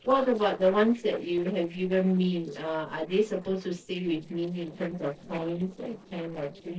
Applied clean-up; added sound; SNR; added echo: neural separator model SepFormer DNS4.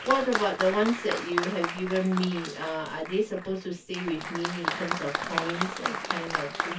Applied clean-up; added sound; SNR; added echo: none; Applause; 4 dB; reverberation time 0.2 s.